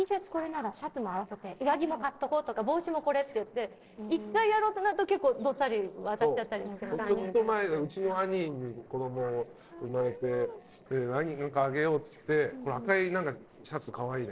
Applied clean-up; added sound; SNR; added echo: neural separator model SepFormer DNS4.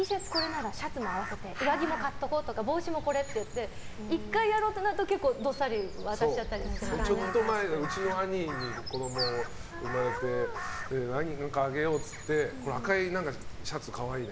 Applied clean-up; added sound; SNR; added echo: none; Crow; 10 dB; none.